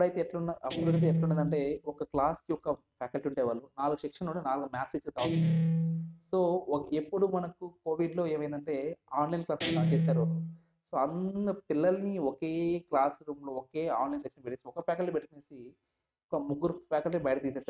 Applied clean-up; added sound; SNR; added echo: neural mask model RNNoise.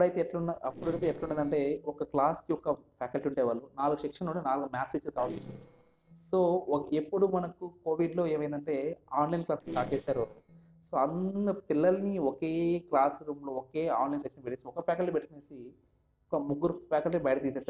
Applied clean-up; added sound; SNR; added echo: neural separator model SepFormer DNS4.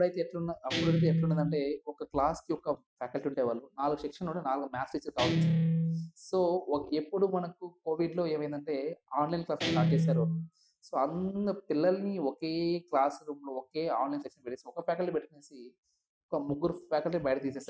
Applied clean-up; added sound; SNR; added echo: classical method Wiener filter.